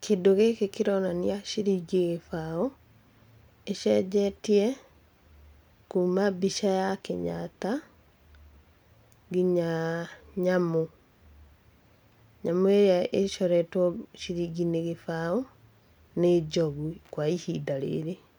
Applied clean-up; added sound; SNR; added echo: none; none; none; none.